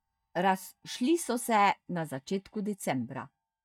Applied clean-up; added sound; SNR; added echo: neural mask model DeepFilterNet 3.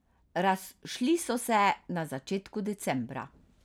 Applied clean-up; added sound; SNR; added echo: none; none; none; none.